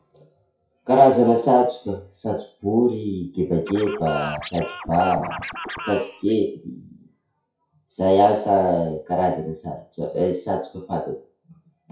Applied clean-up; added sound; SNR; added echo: classical method WPE with log-MMSE.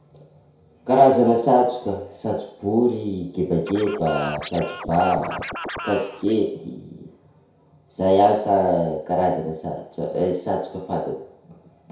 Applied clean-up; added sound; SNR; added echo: none; Scratching (performance technique); 10 dB; reverberation time 0.6 s.